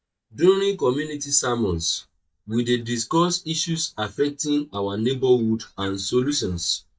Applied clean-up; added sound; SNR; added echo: neural mask model DeepFilterNet 3.